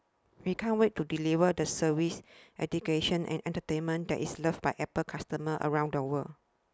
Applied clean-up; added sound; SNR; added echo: none; none; none; none.